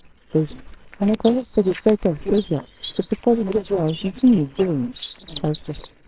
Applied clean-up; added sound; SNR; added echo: neural separator model SepFormer WHAMR!.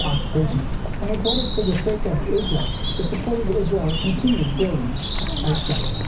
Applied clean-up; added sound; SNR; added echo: none; Bird; 0 dB; reverberation time 0.5 s.